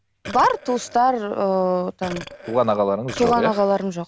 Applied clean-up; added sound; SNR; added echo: none; Burping, eructation; 17 dB; none.